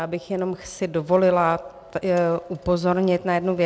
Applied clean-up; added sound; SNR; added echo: none; none; none; none.